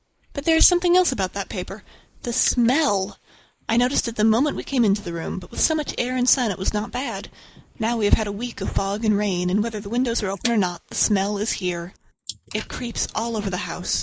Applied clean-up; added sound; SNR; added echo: neural mask model Resemble Enhance denoiser.